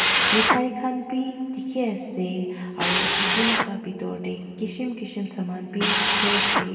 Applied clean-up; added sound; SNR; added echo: none; Drill; -2 dB; reverberation time 2.4 s.